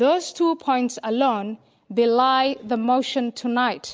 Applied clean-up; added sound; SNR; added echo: none; none; none; none.